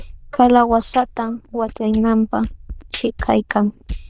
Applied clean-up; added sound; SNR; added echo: neural diffusion model UNIVERSE++.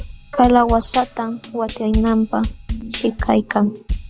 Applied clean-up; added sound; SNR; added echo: none; Drum / Drum kit; 9 dB; none.